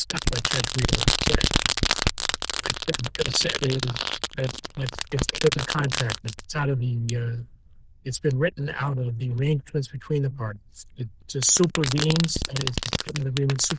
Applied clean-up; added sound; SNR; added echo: neural diffusion model UNIVERSE++.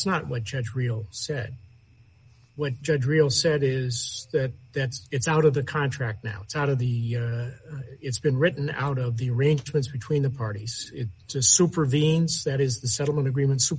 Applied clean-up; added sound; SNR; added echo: none; none; none; none.